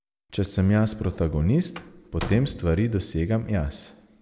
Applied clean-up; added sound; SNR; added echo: none; Slam; 13 dB; none.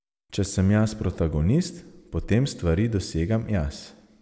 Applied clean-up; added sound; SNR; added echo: none; none; none; none.